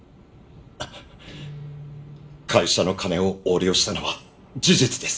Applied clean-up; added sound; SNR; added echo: neural separator model SepFormer DNS4.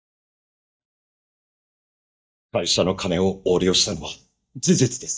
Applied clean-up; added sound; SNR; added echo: neural mask model DeepFilterNet 3.